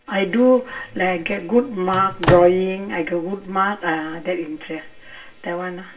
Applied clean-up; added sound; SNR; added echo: none; Slam / Microwave oven; 3 dB; reverberation time 0.2 s.